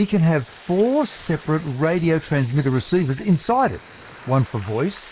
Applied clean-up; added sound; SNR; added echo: neural mask model Resemble Enhance denoiser.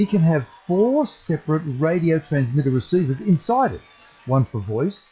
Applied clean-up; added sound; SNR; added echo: classical method log-MMSE.